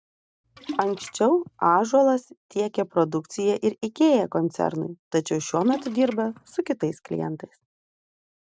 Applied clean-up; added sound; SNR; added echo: none; Splash, splatter; 15 dB; none.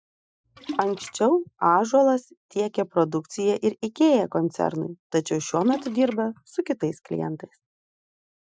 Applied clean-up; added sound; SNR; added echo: classical method Wiener filter.